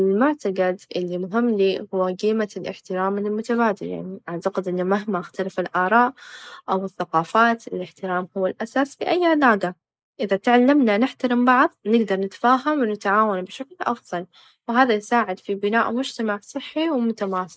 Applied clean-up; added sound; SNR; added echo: neural mask model Resemble Enhance denoiser.